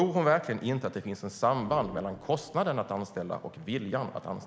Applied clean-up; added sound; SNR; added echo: none; Organ; 20 dB; none.